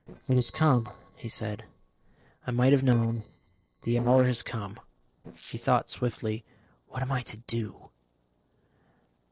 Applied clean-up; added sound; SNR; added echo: neural separator model SepFormer DNS4.